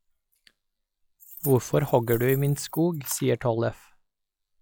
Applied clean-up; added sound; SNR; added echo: classical method log-MMSE.